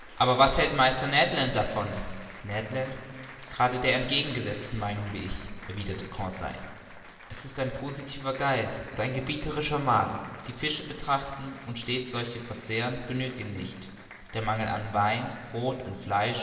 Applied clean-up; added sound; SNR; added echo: none; Applause; 19 dB; reverberation time 2.4 s.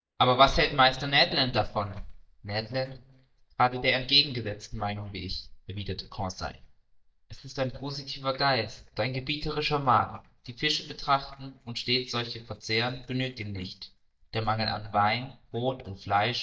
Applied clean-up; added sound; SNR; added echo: neural mask model DeepFilterNet 3.